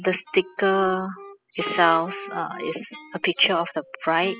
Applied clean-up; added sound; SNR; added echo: classical method spectral subtraction.